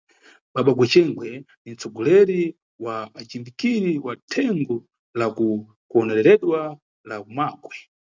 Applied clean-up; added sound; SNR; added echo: none; none; none; none.